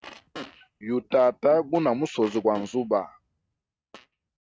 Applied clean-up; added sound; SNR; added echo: neural mask model RNNoise.